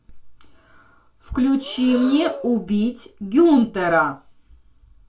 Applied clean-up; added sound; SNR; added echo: none; Breathing; 18 dB; reverberation time 0.2 s.